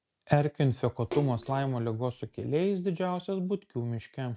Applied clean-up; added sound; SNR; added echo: none; Splash, splatter; 14 dB; none.